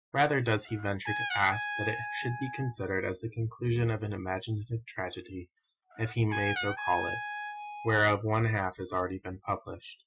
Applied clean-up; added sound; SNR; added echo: classical method Wiener filter.